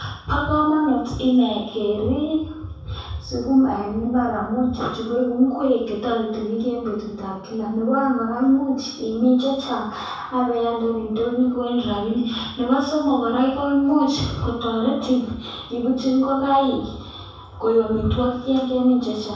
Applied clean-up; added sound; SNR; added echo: none; none; none; reverberation time 0.7 s.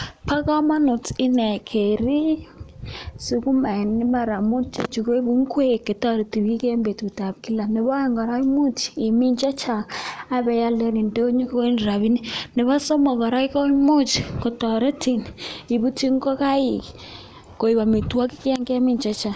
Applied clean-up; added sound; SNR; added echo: none; none; none; none.